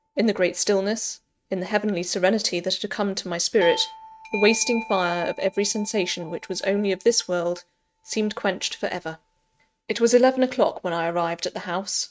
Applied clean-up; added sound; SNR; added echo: neural mask model RNNoise.